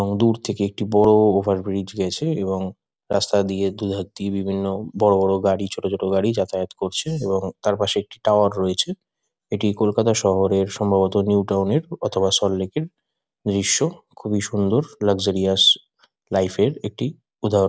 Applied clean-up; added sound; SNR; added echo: none; none; none; none.